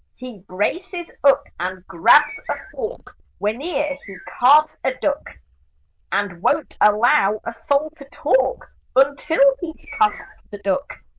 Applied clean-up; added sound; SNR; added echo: neural diffusion model UNIVERSE++.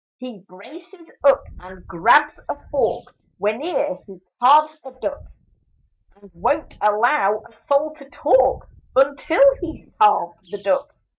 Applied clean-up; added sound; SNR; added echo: neural mask model DeepFilterNet 3.